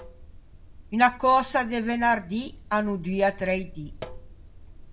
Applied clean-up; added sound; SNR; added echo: none; Sink (filling or washing); 16 dB; reverberation time 0.2 s.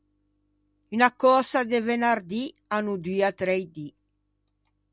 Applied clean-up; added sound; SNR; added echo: none; none; none; none.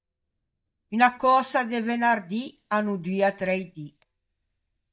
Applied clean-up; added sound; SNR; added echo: neural mask model DeepFilterNet 3.